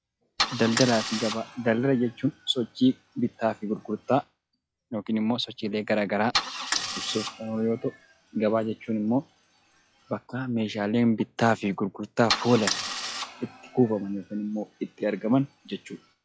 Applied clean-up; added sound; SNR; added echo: classical method log-MMSE.